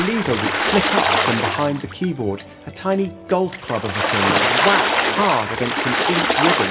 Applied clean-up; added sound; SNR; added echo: none; Water / Splash, splatter; -1 dB; reverberation time 0.9 s.